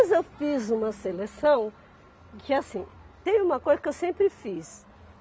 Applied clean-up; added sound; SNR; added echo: none; none; none; none.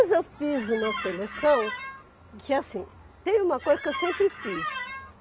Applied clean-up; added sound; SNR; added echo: none; Squeak; 8 dB; none.